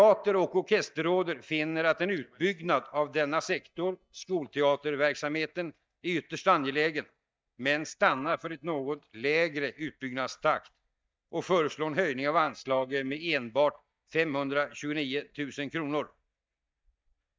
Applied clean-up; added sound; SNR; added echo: neural mask model DeepFilterNet 3.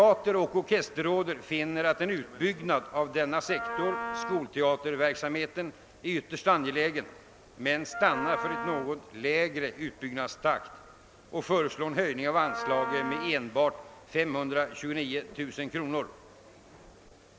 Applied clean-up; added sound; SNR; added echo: none; Wind instrument, woodwind instrument; 6 dB; none.